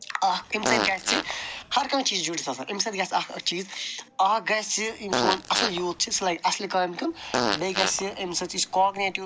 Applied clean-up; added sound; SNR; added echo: none; Fart; 2 dB; none.